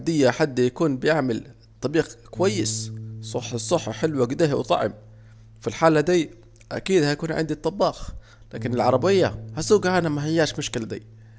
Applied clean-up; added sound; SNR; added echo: none; Bass guitar; 16 dB; none.